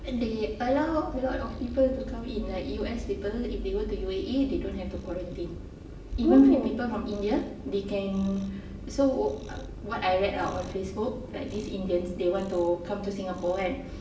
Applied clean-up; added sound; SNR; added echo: none; Cat; 18 dB; reverberation time 0.9 s.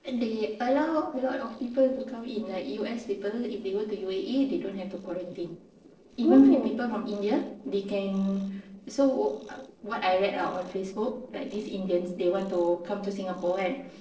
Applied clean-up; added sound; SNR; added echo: neural separator model SepFormer DNS4.